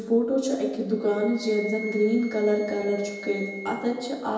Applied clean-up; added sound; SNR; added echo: none; Wind instrument, woodwind instrument; 16 dB; reverberation time 1.0 s.